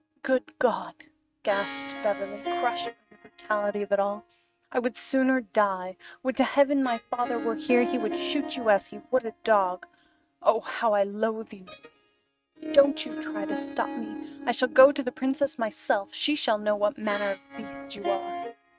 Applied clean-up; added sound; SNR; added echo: neural mask model RNNoise.